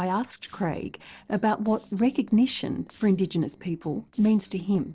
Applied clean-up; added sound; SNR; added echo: neural separator model SepFormer DNS4.